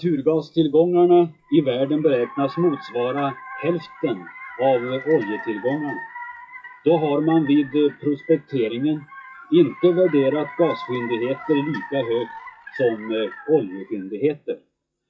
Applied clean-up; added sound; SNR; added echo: classical method WPE with log-MMSE.